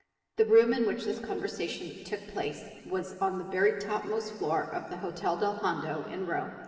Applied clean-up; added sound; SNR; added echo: none; none; none; reverberation time 2.7 s.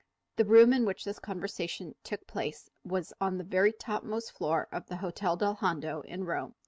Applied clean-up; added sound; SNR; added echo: none; none; none; none.